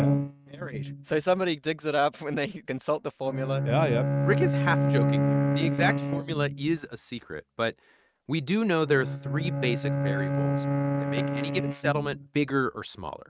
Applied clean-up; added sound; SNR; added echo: neural mask model RNNoise.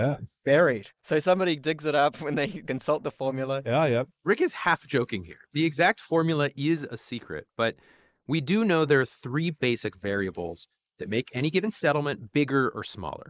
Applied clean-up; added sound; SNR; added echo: neural mask model Resemble Enhance denoiser.